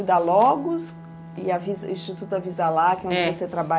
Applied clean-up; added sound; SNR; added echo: none; Bowed string instrument; 18 dB; none.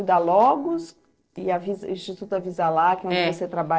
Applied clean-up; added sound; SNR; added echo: neural separator model SepFormer DNS4.